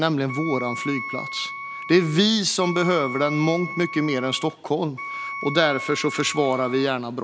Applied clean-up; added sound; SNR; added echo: none; Wind instrument, woodwind instrument; 10 dB; none.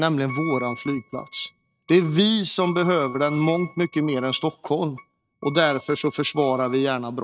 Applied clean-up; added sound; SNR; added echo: neural mask model RNNoise.